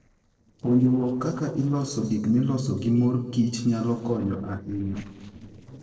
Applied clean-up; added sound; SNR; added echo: neural separator model SepFormer DNS4.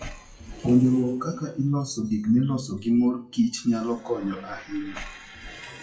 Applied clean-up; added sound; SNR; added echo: classical method WPE with log-MMSE.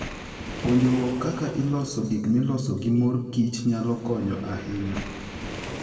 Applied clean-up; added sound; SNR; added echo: none; Waves, surf; 12 dB; reverberation time 1.5 s.